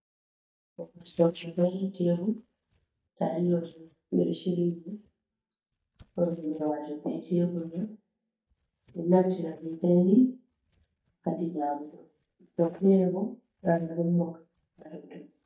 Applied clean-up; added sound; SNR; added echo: neural mask model DeepFilterNet 3.